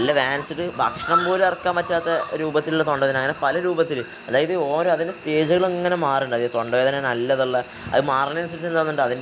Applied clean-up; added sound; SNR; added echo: none; Cricket; 13 dB; none.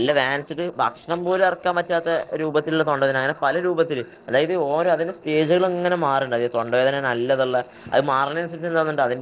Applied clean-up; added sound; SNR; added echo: neural separator model SepFormer DNS4.